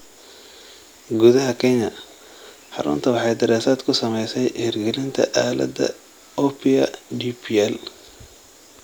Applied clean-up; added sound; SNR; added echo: none; none; none; none.